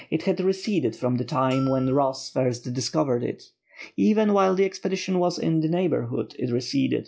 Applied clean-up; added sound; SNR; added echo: classical method log-MMSE.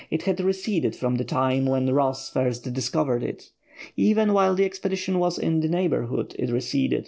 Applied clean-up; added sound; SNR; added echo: neural separator model SepFormer DNS4.